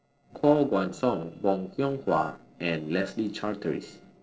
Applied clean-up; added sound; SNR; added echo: neural separator model SepFormer DNS4.